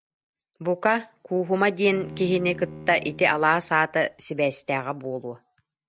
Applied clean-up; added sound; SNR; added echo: none; Bowed string instrument; 17 dB; none.